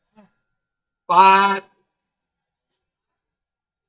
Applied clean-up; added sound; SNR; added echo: neural mask model DeepFilterNet 3.